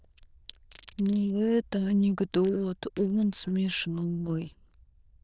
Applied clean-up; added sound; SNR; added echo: neural diffusion model UNIVERSE++.